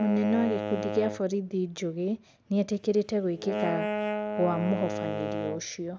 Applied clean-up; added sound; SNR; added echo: none; Wind instrument, woodwind instrument; 5 dB; none.